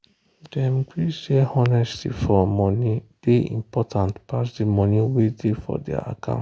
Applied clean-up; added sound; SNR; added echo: none; none; none; none.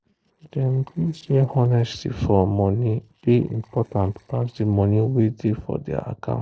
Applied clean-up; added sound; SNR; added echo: neural separator model SepFormer DNS4.